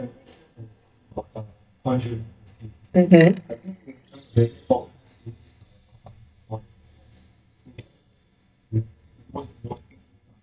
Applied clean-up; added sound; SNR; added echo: neural mask model DeepFilterNet 3.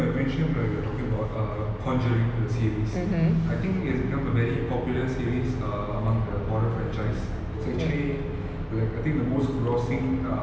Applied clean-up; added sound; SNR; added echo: none; none; none; none.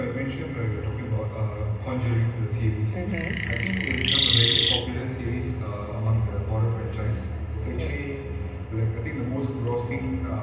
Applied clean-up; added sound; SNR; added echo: none; Chirp, tweet; -3 dB; reverberation time 0.2 s.